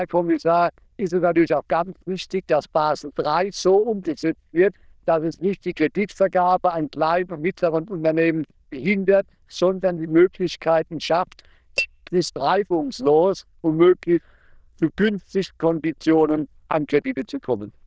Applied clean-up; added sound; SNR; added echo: neural diffusion model UNIVERSE++.